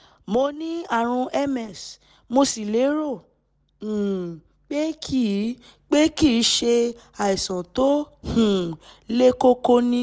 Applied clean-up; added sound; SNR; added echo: none; none; none; none.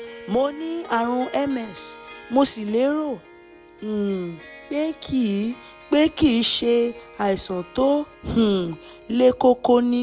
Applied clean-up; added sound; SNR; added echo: none; Harp; 20 dB; none.